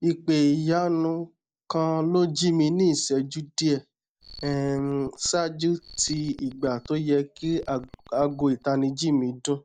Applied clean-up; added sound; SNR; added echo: neural mask model DeepFilterNet 3.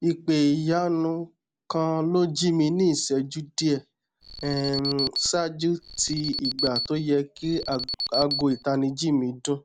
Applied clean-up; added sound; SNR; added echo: none; Alarm; 7 dB; none.